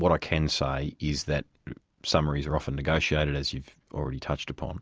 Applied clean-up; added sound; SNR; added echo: none; none; none; none.